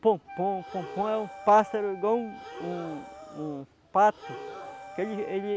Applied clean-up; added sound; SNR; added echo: none; Wind instrument, woodwind instrument + Breathing; 14 dB; none.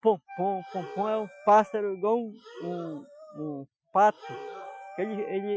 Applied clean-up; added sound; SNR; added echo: classical method Wiener filter.